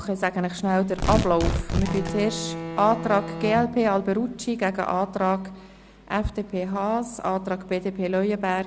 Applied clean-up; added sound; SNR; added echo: none; Bowed string instrument + Tearing; 5 dB; none.